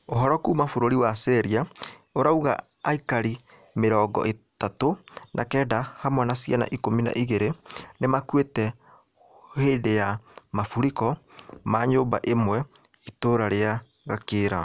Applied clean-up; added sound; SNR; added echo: none; none; none; none.